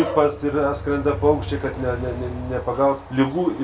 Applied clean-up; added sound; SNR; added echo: none; Train; 11 dB; reverberation time 0.3 s.